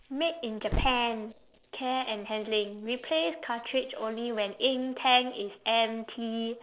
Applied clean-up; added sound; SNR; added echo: neural separator model SepFormer DNS4.